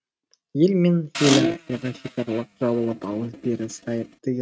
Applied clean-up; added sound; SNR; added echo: neural mask model RNNoise.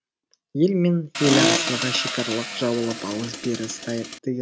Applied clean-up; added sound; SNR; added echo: none; Accelerating, revving, vroom; 1 dB; none.